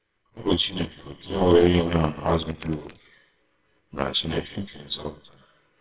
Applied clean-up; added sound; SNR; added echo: neural separator model SepFormer WHAMR!.